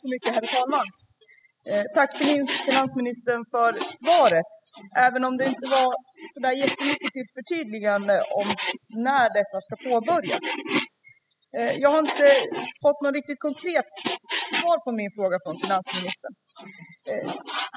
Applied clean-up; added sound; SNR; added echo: classical method spectral subtraction.